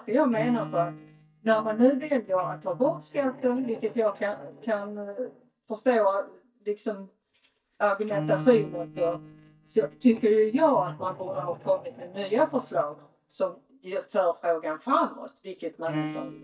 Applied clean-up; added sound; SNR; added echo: neural mask model DeepFilterNet 3.